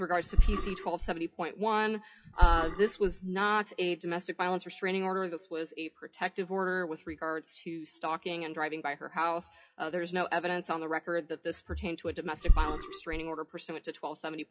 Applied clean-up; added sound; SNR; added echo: classical method WPE with log-MMSE.